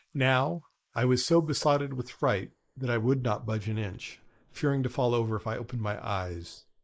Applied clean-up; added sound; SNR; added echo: neural mask model Resemble Enhance denoiser.